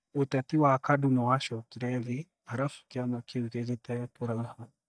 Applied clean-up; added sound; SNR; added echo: neural mask model DeepFilterNet 3.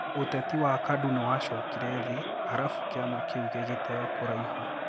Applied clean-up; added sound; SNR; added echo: none; Crowd; 1 dB; none.